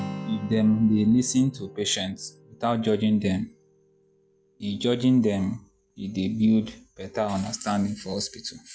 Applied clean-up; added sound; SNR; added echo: none; Acoustic guitar; 18 dB; none.